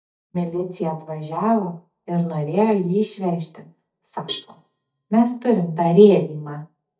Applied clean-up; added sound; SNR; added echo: neural mask model DeepFilterNet 3.